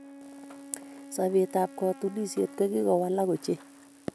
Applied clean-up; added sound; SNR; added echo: none; Wind instrument, woodwind instrument; 18 dB; none.